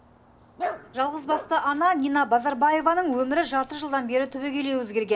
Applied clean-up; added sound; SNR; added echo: none; Dog; 15 dB; reverberation time 0.3 s.